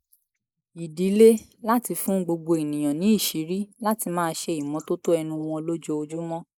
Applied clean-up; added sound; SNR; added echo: neural mask model Resemble Enhance denoiser.